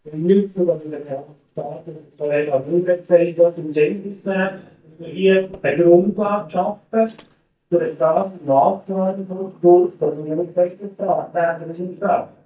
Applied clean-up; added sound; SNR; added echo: neural mask model DeepFilterNet 3.